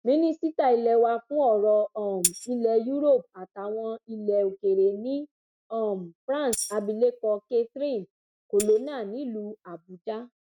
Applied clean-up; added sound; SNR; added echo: neural mask model RNNoise.